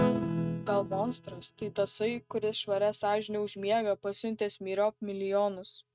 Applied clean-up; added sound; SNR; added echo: neural mask model RNNoise.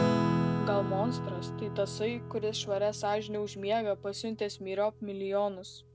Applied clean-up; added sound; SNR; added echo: none; Acoustic guitar / Strum; 1 dB; none.